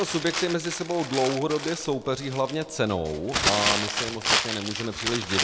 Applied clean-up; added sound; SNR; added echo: none; Crumpling, crinkling; 2 dB; none.